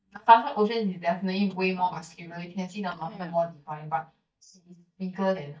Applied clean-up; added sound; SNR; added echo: neural mask model DeepFilterNet 3.